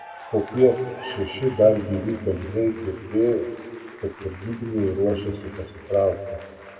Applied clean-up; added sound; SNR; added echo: none; Applause / Cheering; 19 dB; reverberation time 1.9 s.